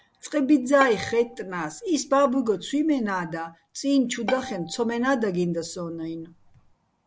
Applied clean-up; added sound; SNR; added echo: none; Bowed string instrument; 16 dB; none.